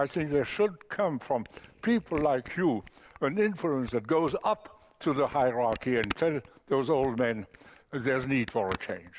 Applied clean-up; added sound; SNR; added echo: none; Camera; 18 dB; none.